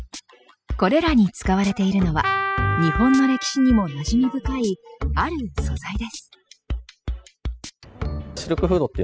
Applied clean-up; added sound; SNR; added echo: classical method spectral subtraction.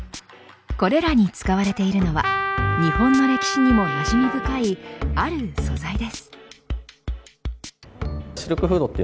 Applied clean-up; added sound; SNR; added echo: none; Trumpet; 4 dB; none.